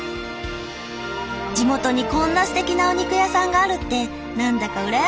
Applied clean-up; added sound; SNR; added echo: none; none; none; none.